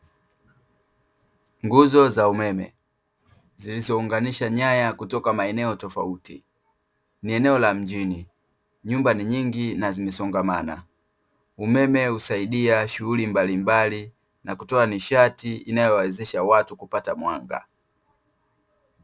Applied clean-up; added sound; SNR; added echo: none; none; none; none.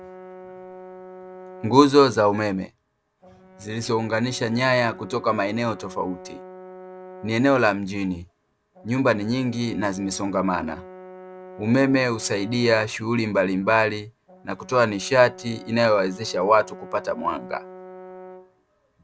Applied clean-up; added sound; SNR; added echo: none; Brass instrument; 19 dB; none.